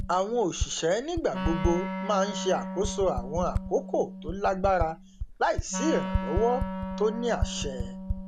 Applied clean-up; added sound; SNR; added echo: none; Typing + Wind instrument, woodwind instrument; 4 dB; none.